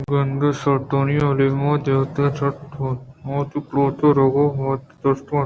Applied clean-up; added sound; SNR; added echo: none; none; none; none.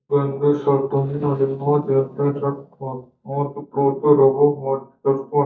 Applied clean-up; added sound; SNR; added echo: neural mask model DeepFilterNet 3.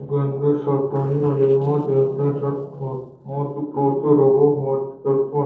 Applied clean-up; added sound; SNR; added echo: neural separator model SepFormer DNS4.